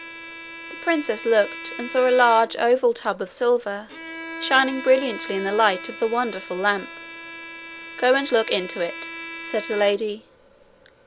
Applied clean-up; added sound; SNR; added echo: none; Bowed string instrument; 14 dB; none.